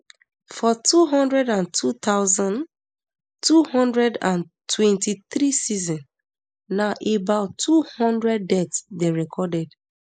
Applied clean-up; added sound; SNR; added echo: neural mask model Resemble Enhance denoiser.